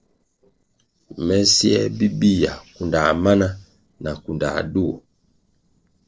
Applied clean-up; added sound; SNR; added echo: neural separator model SepFormer DNS4.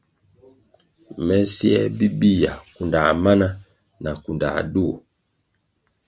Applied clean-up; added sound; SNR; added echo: none; none; none; none.